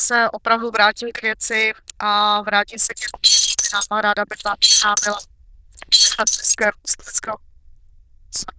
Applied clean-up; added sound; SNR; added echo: neural diffusion model UNIVERSE++.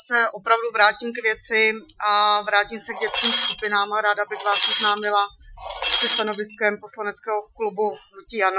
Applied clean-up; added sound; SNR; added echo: classical method Wiener filter.